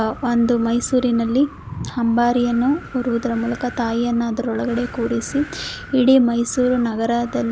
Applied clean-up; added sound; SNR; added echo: none; Wind; 17 dB; none.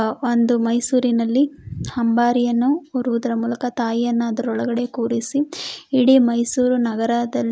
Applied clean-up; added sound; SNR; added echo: none; none; none; none.